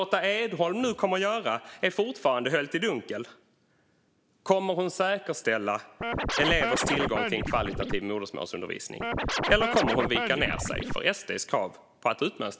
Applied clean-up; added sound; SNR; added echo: none; Scratching (performance technique); 1 dB; none.